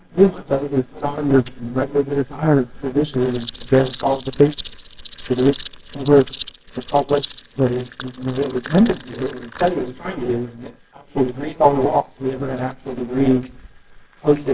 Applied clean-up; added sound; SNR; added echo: neural separator model SepFormer WHAMR!.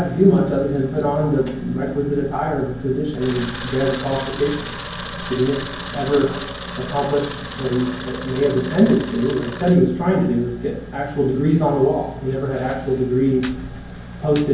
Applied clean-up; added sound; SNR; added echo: none; Camera; 14 dB; reverberation time 0.9 s.